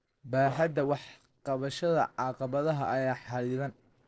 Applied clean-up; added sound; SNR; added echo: neural separator model SepFormer DNS4.